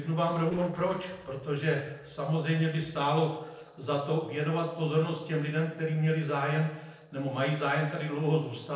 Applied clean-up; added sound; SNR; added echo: neural separator model SepFormer DNS4.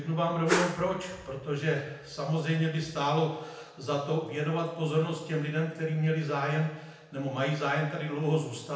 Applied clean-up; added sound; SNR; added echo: none; Whoosh, swoosh, swish; 2 dB; reverberation time 0.9 s.